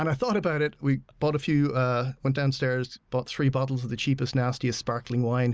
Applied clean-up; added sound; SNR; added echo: none; none; none; none.